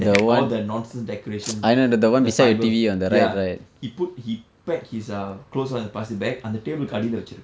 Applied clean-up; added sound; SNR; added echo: none; Finger snapping; 14 dB; none.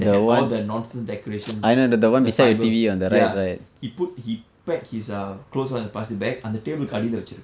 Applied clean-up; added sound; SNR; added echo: none; none; none; none.